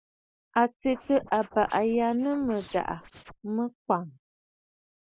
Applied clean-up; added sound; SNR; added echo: neural mask model Resemble Enhance denoiser.